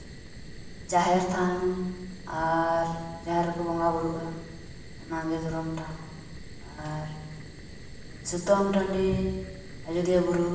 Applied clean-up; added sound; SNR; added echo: none; Fire; 15 dB; reverberation time 1.1 s.